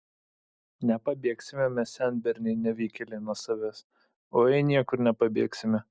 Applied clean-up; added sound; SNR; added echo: none; none; none; none.